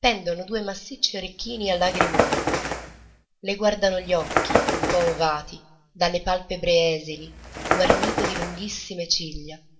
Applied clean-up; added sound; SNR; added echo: none; Bird; 0 dB; reverberation time 0.8 s.